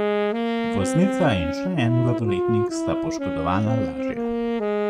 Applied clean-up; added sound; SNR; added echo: neural mask model RNNoise.